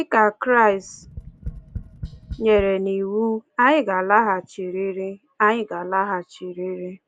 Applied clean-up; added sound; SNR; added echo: none; Tap; 14 dB; none.